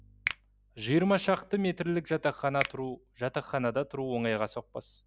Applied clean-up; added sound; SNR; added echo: none; Finger snapping; 13 dB; none.